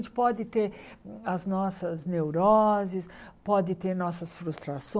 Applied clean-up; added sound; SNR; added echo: none; none; none; none.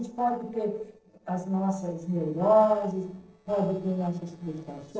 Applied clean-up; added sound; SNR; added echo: neural separator model SepFormer DNS4.